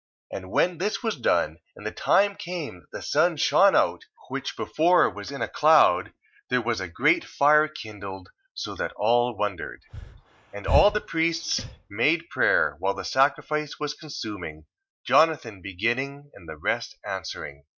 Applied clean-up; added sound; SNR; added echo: neural mask model DeepFilterNet 3.